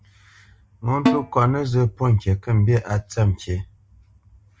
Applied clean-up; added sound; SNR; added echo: none; Snare drum; 4 dB; none.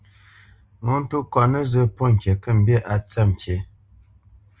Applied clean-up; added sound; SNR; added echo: none; none; none; none.